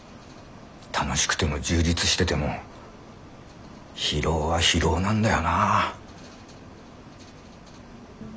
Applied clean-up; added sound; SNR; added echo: none; none; none; none.